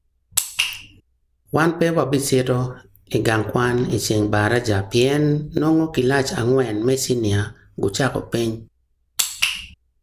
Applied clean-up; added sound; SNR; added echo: none; none; none; none.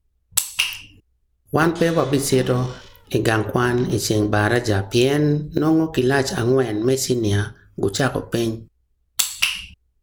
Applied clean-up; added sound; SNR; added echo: none; Cupboard open or close / Door; 17 dB; none.